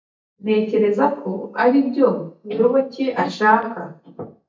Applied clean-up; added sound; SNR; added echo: neural mask model DeepFilterNet 3.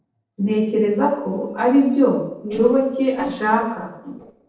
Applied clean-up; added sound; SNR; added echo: neural separator model SepFormer DNS4.